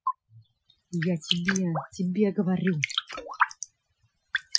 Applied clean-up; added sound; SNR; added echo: classical method Wiener filter.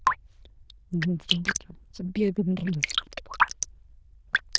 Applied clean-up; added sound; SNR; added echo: neural diffusion model UNIVERSE++.